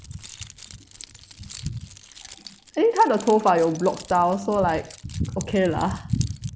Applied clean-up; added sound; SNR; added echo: none; Keys jangling; 20 dB; none.